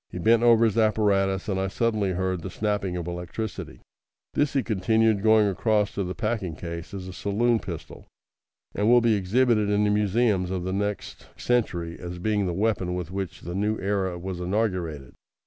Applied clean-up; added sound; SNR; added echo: none; none; none; none.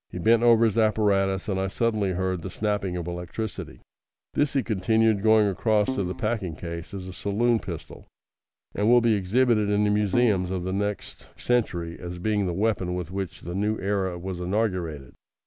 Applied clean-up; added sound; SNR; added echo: none; Keyboard (musical); 8 dB; none.